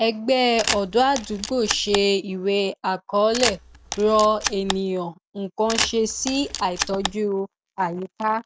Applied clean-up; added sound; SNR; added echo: none; Camera; 6 dB; none.